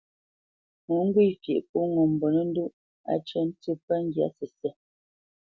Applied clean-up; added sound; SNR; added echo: none; none; none; none.